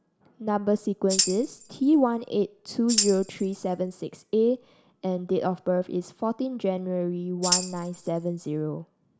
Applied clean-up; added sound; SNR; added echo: none; Tambourine; 4 dB; none.